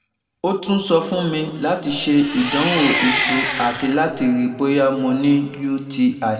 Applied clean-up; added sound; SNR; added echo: none; Engine; 3 dB; reverberation time 1.5 s.